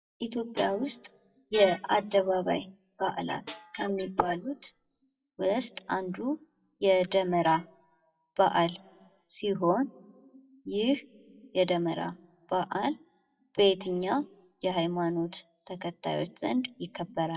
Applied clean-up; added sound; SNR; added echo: classical method WPE with log-MMSE.